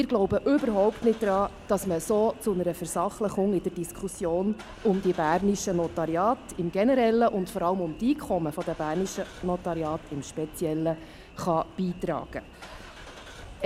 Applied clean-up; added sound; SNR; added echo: none; Engine starting / Car; 18 dB; none.